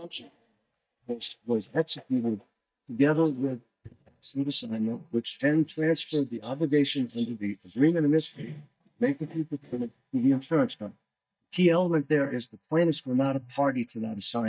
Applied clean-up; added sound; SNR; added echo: neural mask model DeepFilterNet 3.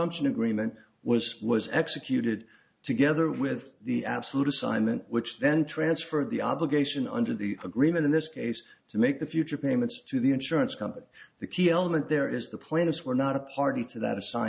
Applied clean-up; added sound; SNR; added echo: none; none; none; none.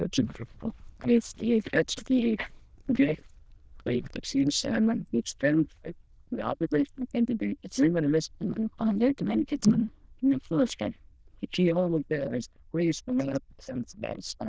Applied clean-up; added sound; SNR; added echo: neural diffusion model UNIVERSE++.